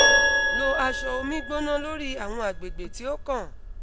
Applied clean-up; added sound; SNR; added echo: none; Keyboard (musical); -4 dB; none.